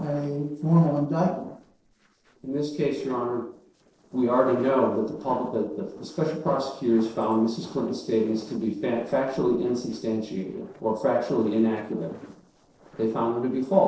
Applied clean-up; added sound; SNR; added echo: neural separator model SepFormer DNS4.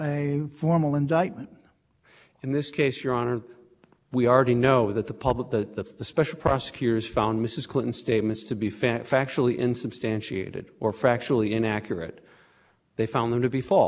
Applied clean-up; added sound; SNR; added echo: none; none; none; none.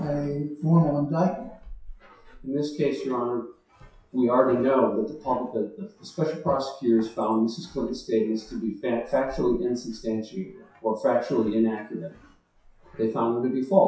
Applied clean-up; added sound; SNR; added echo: classical method WPE with log-MMSE.